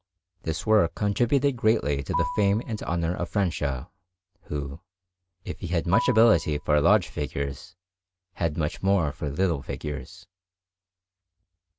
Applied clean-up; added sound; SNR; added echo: none; Marimba, xylophone; 9 dB; none.